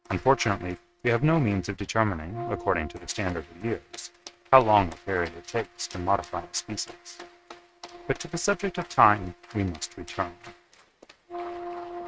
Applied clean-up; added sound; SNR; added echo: neural mask model RNNoise.